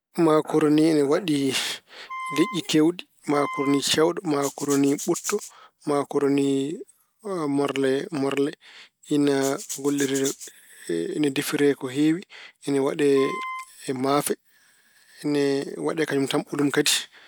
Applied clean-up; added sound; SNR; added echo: none; Wind instrument, woodwind instrument + Rattle (instrument); 10 dB; none.